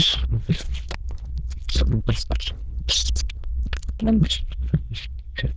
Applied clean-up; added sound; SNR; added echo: neural diffusion model UNIVERSE++.